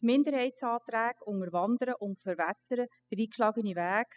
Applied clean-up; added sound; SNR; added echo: classical method spectral subtraction.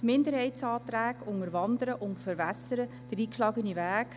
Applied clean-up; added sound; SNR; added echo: none; Bowed string instrument; 17 dB; none.